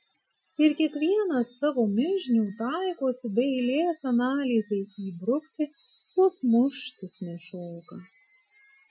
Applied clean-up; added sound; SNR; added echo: classical method Wiener filter.